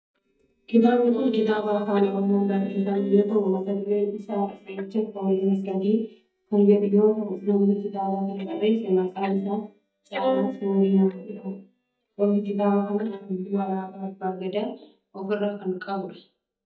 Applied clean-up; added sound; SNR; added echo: neural mask model DeepFilterNet 3.